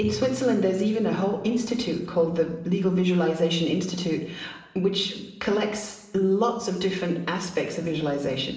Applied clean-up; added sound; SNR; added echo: none; Bowed string instrument; 18 dB; reverberation time 0.9 s.